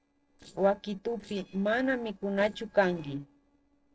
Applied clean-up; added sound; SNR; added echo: neural separator model SepFormer DNS4.